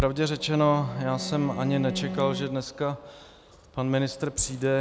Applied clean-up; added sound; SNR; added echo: none; Bowed string instrument; 11 dB; none.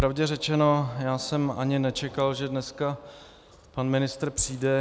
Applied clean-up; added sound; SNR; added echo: none; none; none; none.